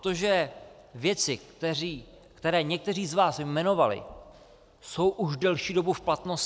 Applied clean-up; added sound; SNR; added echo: none; none; none; none.